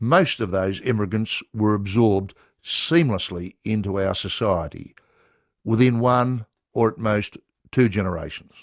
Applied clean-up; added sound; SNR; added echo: none; none; none; none.